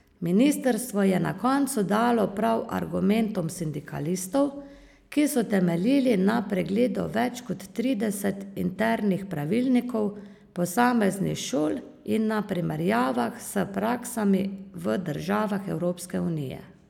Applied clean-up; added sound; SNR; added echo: none; none; none; none.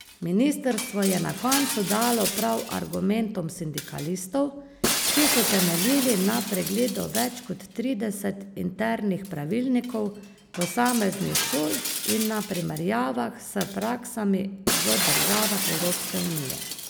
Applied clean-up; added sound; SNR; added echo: none; Shatter; 4 dB; none.